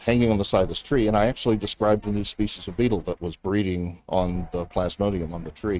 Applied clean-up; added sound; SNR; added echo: neural mask model RNNoise.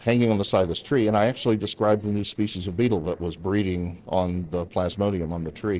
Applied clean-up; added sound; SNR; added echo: neural separator model SepFormer DNS4.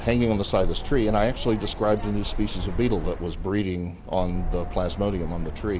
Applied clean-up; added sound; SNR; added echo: none; Bird; 4 dB; none.